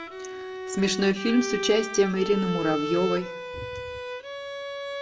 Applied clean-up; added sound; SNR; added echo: none; Bowed string instrument; 6 dB; reverberation time 0.4 s.